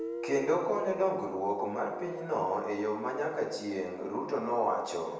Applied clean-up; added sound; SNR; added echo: none; Guitar; 13 dB; reverberation time 0.9 s.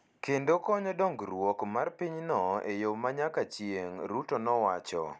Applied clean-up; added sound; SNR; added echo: none; none; none; none.